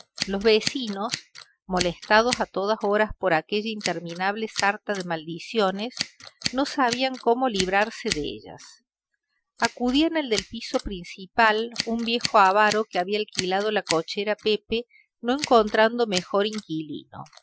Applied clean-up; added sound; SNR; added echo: classical method Wiener filter.